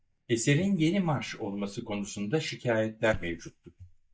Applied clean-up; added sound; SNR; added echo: neural mask model DeepFilterNet 3.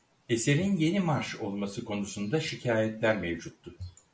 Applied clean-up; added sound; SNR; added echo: none; none; none; none.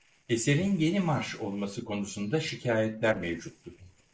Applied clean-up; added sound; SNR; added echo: neural separator model SepFormer DNS4.